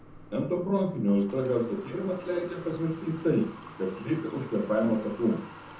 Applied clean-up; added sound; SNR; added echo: none; Water tap, faucet / Water; 17 dB; reverberation time 0.6 s.